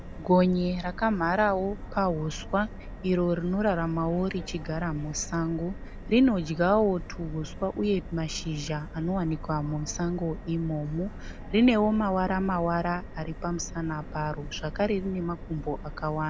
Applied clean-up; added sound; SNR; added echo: none; Subway, metro, underground; 11 dB; none.